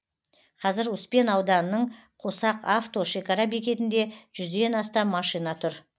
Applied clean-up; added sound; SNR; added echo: none; none; none; none.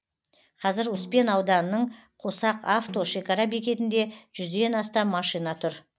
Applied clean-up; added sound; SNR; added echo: none; Snare drum; 19 dB; none.